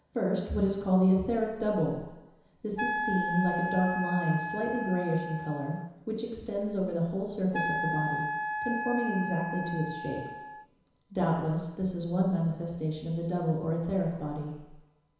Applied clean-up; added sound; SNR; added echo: none; Wind instrument, woodwind instrument; 4 dB; reverberation time 1.0 s.